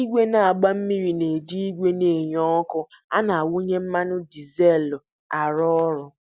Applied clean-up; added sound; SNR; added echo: none; none; none; none.